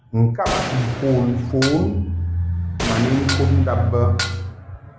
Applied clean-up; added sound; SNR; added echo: none; Dishes, pots, and pans + Gunshot, gunfire; 8 dB; none.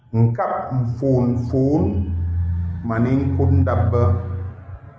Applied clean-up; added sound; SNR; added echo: none; none; none; none.